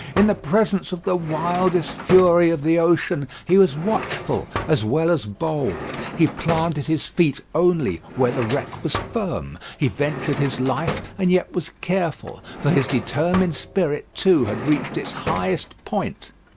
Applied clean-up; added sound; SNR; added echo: none; Drawer open or close; 11 dB; none.